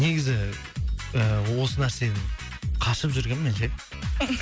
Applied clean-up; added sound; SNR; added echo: none; none; none; none.